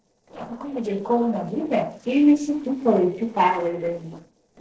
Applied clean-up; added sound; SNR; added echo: neural separator model SepFormer DNS4.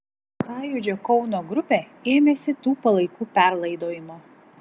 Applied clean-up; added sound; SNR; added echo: none; none; none; none.